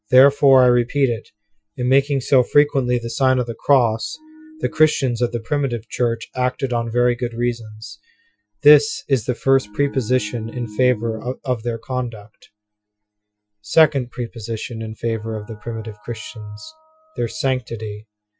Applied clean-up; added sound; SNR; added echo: classical method Wiener filter.